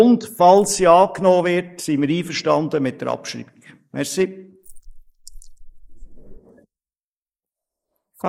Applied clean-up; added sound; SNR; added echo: neural mask model Resemble Enhance denoiser.